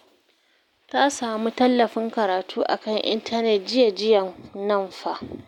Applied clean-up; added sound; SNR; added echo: none; none; none; none.